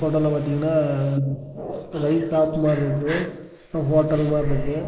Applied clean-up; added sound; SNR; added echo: neural mask model Resemble Enhance denoiser.